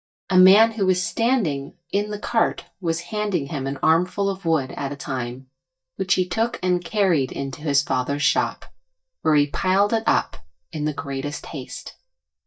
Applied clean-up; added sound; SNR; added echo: neural mask model DeepFilterNet 3.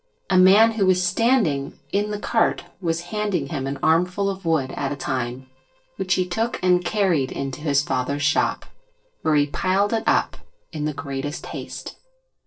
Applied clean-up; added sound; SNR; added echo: neural separator model SepFormer DNS4.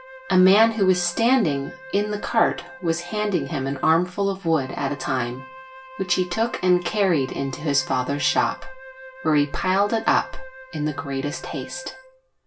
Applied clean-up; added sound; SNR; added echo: none; Wind instrument, woodwind instrument; 18 dB; reverberation time 0.2 s.